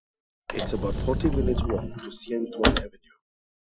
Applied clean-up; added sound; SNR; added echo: classical method Wiener filter.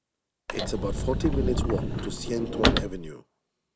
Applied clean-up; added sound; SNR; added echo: none; Sliding door / Slam / Wood; -5 dB; none.